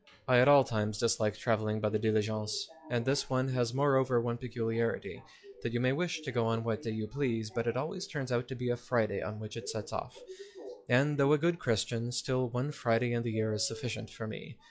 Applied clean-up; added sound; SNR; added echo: classical method log-MMSE.